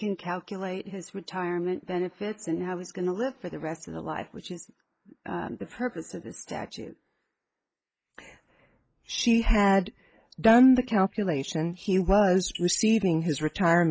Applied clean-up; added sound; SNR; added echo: neural mask model Resemble Enhance denoiser.